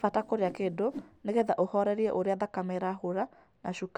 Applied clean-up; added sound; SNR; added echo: none; Whoosh, swoosh, swish; 17 dB; none.